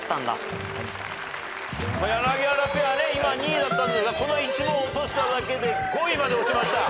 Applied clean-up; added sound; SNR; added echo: none; Bowed string instrument; 17 dB; none.